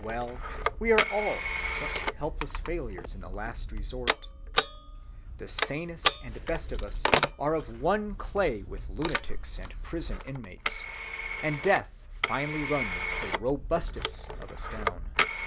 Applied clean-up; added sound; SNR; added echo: none; Telephone; -1 dB; none.